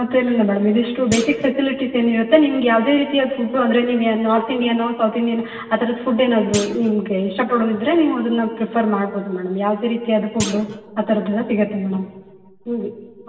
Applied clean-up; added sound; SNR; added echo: none; Thump, thud; 13 dB; reverberation time 1.4 s.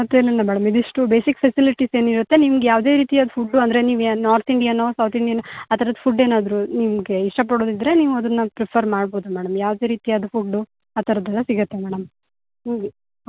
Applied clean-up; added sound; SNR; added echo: none; none; none; none.